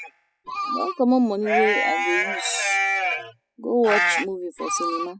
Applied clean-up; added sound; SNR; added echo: classical method spectral subtraction.